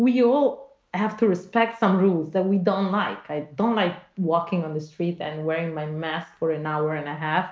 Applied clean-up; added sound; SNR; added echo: none; none; none; none.